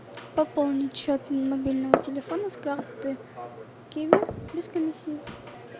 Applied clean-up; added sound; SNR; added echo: none; Glass; 3 dB; none.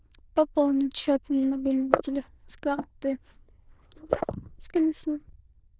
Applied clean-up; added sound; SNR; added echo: neural diffusion model UNIVERSE++.